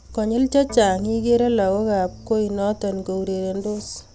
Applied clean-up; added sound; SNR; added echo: none; Organ; 18 dB; none.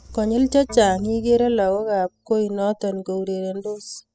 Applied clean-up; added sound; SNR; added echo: classical method spectral subtraction.